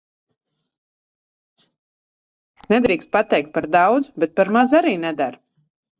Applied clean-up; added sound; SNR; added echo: neural separator model SepFormer DNS4.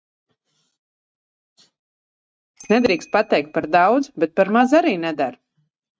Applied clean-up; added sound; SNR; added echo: neural mask model RNNoise.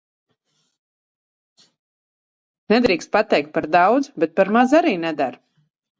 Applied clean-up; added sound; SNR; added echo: none; none; none; none.